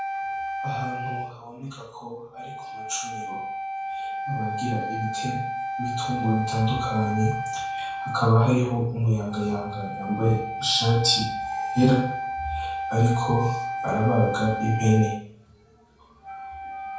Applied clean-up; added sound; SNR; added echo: none; Wind instrument, woodwind instrument; 6 dB; reverberation time 0.5 s.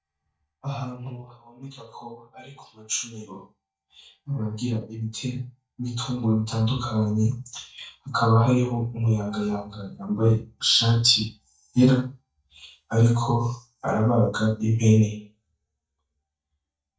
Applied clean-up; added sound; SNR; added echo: neural mask model DeepFilterNet 3.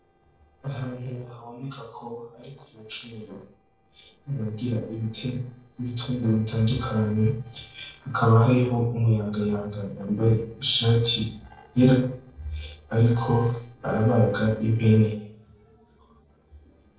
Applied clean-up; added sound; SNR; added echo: neural separator model SepFormer DNS4.